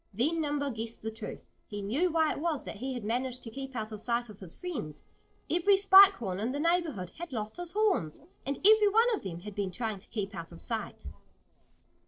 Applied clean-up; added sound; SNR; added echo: neural separator model SepFormer DNS4.